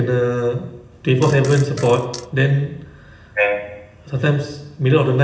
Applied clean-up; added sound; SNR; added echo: none; Fart; 16 dB; reverberation time 0.8 s.